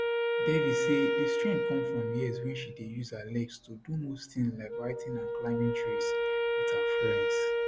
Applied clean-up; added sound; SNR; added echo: none; Wind instrument, woodwind instrument; -4 dB; none.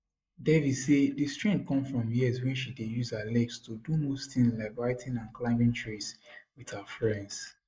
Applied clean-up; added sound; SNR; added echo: neural mask model Resemble Enhance denoiser.